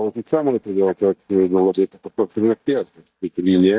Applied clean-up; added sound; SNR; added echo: neural mask model DeepFilterNet 3.